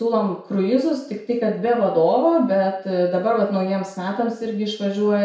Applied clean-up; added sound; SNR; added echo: none; none; none; reverberation time 0.6 s.